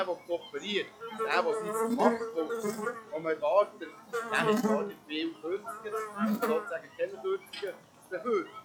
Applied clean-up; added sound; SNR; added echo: classical method log-MMSE.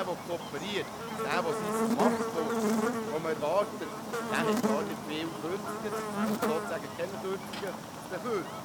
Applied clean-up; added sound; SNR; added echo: none; Buzz; -2 dB; none.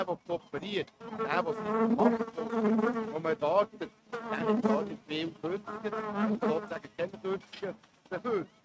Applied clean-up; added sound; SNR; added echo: neural mask model RNNoise.